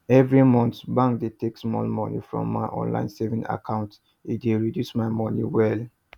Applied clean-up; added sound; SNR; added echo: none; none; none; none.